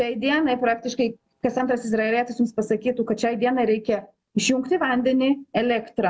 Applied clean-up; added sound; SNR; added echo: none; none; none; none.